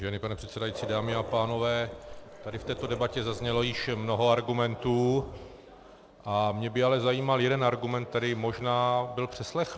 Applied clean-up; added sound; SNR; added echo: none; Dog; 12 dB; none.